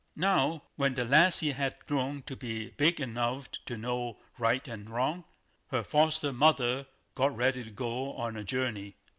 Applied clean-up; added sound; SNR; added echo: none; none; none; none.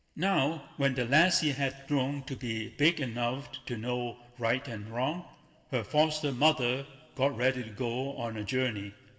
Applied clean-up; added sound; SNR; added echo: none; none; none; reverberation time 1.4 s.